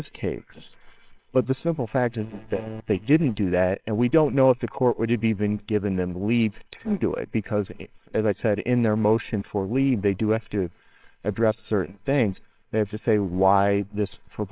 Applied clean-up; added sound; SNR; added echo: neural separator model SepFormer WHAMR!.